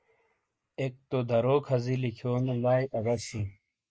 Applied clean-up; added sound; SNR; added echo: neural mask model Resemble Enhance denoiser.